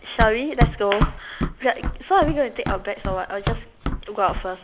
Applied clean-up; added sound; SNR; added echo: none; Run; 2 dB; none.